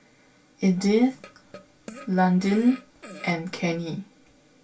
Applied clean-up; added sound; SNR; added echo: none; Fart; 20 dB; reverberation time 0.2 s.